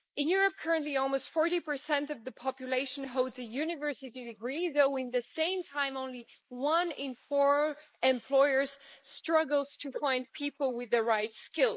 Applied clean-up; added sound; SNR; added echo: neural mask model Resemble Enhance denoiser.